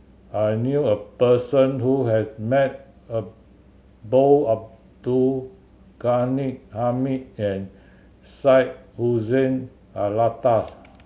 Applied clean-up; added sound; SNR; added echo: none; none; none; none.